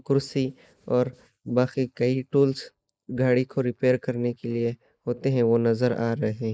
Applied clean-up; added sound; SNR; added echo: neural mask model Resemble Enhance denoiser.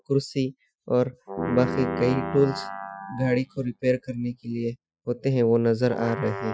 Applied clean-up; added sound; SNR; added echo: classical method Wiener filter.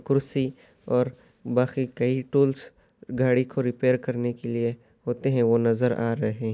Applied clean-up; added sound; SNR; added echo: none; none; none; none.